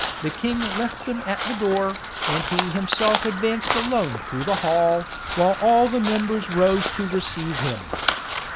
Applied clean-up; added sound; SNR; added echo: none; Crow; 5 dB; none.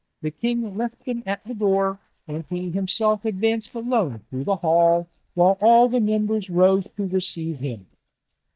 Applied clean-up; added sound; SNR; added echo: neural mask model DeepFilterNet 3.